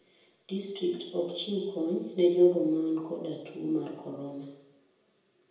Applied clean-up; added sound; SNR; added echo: none; none; none; reverberation time 0.9 s.